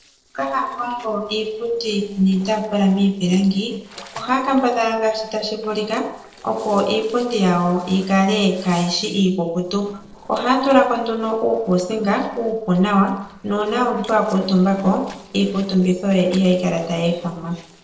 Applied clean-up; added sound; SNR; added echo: neural separator model SepFormer DNS4.